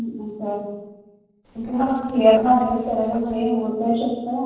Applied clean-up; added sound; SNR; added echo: neural separator model SepFormer DNS4.